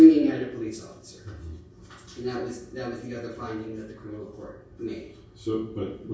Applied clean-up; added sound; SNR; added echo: none; none; none; reverberation time 0.6 s.